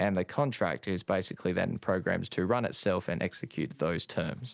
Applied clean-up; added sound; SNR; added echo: none; none; none; none.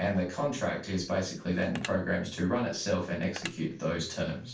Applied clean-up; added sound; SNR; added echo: none; Telephone; 16 dB; reverberation time 0.3 s.